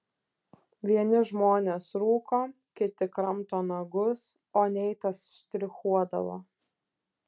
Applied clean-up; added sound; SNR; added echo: none; none; none; none.